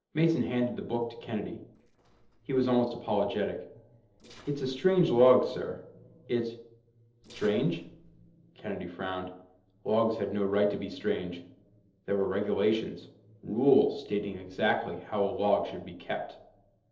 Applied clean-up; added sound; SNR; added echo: neural separator model SepFormer DNS4.